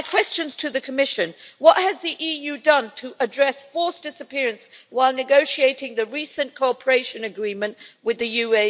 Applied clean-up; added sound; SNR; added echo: none; none; none; none.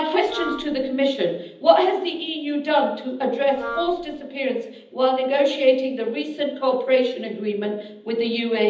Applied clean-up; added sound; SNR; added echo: none; Wind instrument, woodwind instrument; 12 dB; reverberation time 0.8 s.